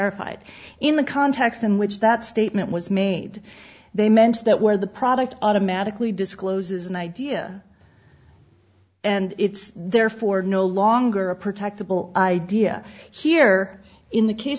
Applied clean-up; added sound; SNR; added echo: none; none; none; none.